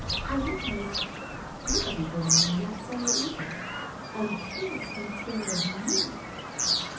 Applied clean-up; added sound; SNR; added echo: none; Bird vocalization, bird call, bird song; -3 dB; reverberation time 0.6 s.